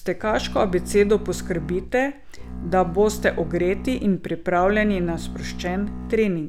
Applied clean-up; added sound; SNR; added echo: none; Bowed string instrument; 11 dB; none.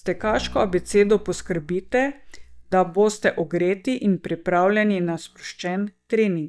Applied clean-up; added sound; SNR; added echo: neural mask model DeepFilterNet 3.